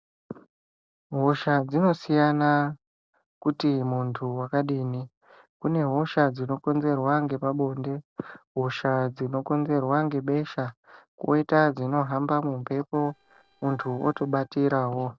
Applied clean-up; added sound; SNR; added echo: neural separator model SepFormer DNS4.